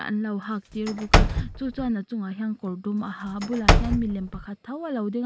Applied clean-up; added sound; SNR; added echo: none; Slam / Wood; -4 dB; none.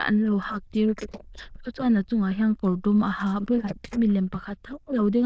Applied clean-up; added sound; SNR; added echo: neural diffusion model UNIVERSE++.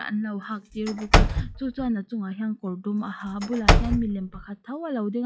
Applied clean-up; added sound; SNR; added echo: classical method log-MMSE.